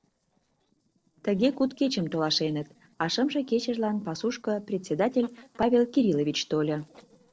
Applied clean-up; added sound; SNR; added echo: neural separator model SepFormer DNS4.